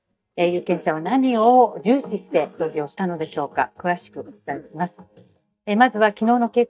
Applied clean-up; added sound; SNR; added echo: neural mask model DeepFilterNet 3.